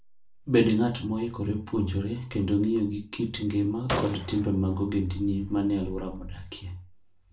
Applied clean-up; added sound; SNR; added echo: none; Gunshot, gunfire; 10 dB; reverberation time 0.3 s.